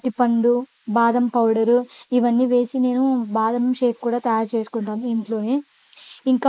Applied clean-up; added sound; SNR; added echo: neural mask model Resemble Enhance denoiser.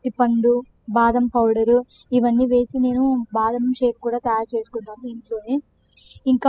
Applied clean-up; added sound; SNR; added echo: classical method spectral subtraction.